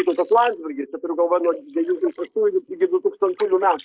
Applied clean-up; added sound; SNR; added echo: neural mask model Resemble Enhance denoiser.